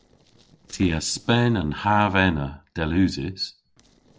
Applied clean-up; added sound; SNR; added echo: neural separator model SepFormer DNS4.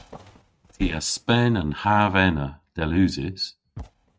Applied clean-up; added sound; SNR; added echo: neural mask model RNNoise.